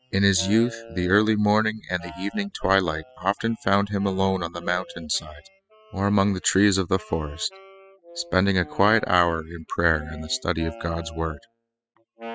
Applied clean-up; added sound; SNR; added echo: classical method spectral subtraction.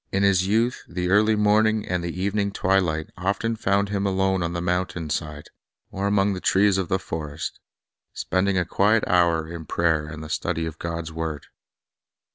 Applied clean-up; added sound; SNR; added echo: none; none; none; none.